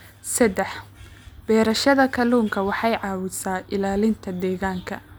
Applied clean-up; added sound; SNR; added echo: none; none; none; none.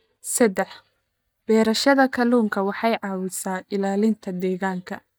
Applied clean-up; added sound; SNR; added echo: neural mask model DeepFilterNet 3.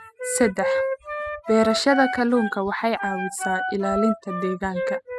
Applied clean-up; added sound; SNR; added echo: classical method spectral subtraction.